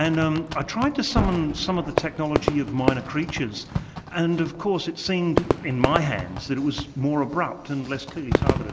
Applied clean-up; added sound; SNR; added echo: none; Boom + Fireworks; 3 dB; none.